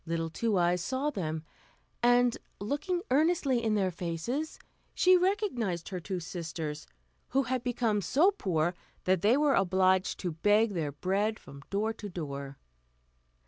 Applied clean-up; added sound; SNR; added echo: none; none; none; none.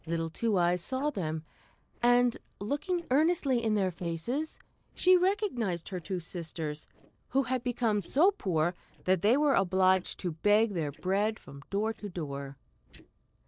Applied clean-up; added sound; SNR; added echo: neural separator model SepFormer DNS4.